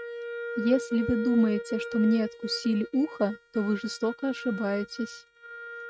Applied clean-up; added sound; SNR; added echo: neural mask model RNNoise.